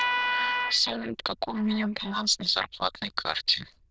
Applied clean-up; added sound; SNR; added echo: neural diffusion model UNIVERSE++.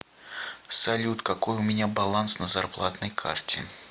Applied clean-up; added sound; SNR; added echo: none; none; none; none.